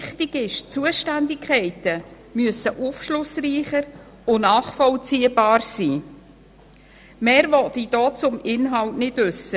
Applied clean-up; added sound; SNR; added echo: none; none; none; none.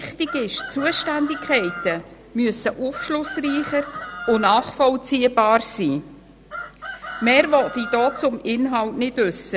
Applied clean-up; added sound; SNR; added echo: none; Chicken, rooster; 12 dB; none.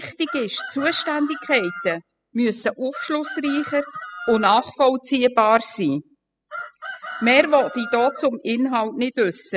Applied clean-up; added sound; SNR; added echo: classical method spectral subtraction.